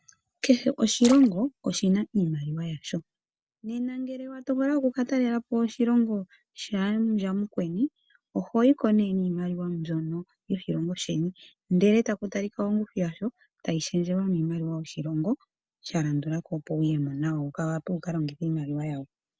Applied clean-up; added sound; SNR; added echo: none; Splash, splatter; 15 dB; none.